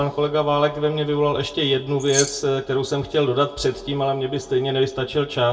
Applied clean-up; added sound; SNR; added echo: none; Keys jangling; 5 dB; reverberation time 0.1 s.